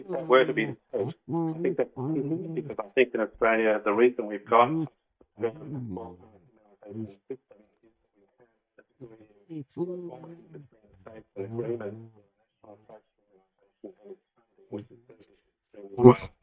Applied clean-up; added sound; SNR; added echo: neural mask model DeepFilterNet 3.